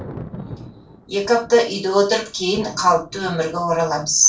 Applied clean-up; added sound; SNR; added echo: none; Thunder; 18 dB; reverberation time 0.2 s.